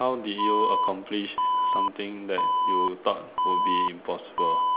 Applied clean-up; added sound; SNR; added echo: none; Alarm; -5 dB; none.